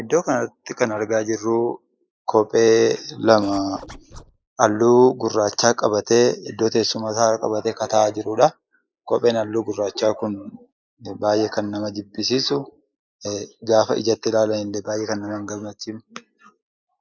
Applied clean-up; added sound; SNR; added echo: neural mask model Resemble Enhance denoiser.